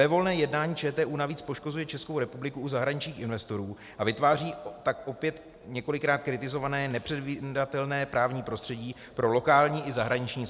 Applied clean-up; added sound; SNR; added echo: none; none; none; none.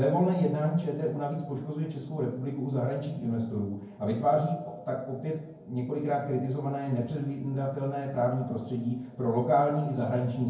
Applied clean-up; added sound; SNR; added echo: none; none; none; reverberation time 0.9 s.